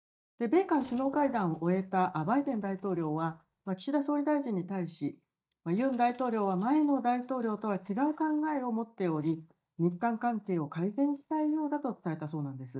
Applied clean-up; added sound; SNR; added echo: neural mask model DeepFilterNet 3.